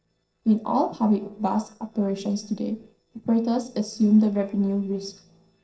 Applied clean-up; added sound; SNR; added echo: neural separator model SepFormer DNS4.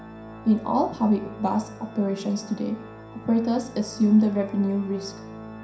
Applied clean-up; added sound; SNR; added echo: none; Organ; 16 dB; reverberation time 0.5 s.